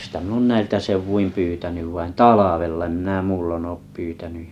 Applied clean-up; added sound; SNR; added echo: none; none; none; none.